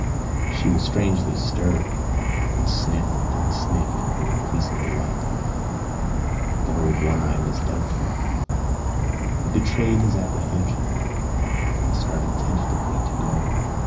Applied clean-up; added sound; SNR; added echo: none; Insect / Frog; -5 dB; reverberation time 0.5 s.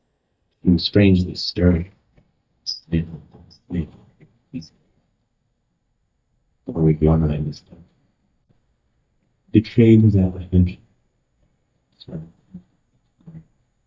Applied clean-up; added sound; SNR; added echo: neural mask model DeepFilterNet 3.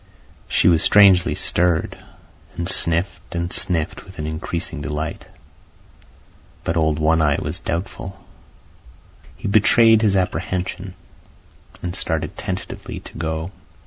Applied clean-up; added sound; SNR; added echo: none; none; none; none.